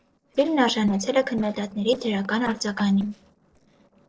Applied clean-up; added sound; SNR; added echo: neural separator model SepFormer DNS4.